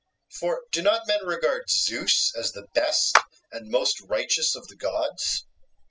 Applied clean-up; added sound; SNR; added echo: classical method spectral subtraction.